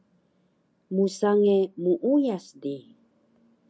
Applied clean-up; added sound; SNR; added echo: none; none; none; none.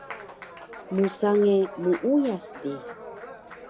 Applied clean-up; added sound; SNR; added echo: none; Applause; 14 dB; none.